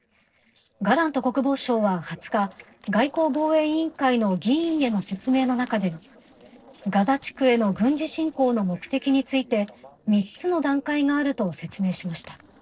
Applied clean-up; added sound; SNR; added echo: neural separator model SepFormer DNS4.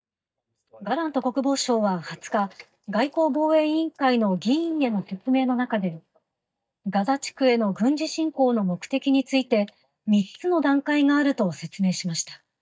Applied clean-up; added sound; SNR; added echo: neural mask model DeepFilterNet 3.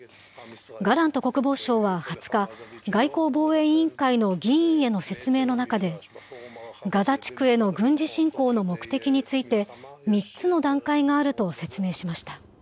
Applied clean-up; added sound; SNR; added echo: none; none; none; none.